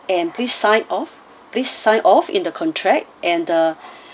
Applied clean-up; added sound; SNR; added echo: none; none; none; none.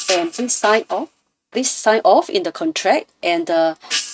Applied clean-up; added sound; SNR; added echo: neural mask model RNNoise.